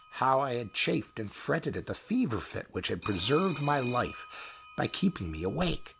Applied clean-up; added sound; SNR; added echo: none; Telephone; 12 dB; none.